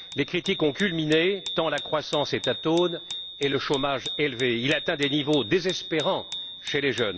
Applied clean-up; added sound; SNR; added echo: none; Bicycle bell; 9 dB; none.